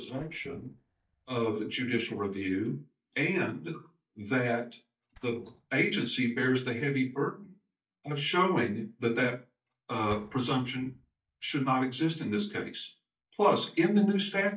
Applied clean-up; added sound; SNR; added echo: neural mask model DeepFilterNet 3.